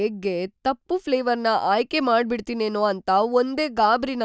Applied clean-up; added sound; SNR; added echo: none; none; none; none.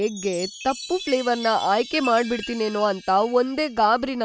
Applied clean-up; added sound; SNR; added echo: none; Chime; 15 dB; none.